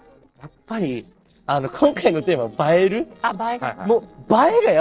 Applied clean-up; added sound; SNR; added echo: neural separator model SepFormer DNS4.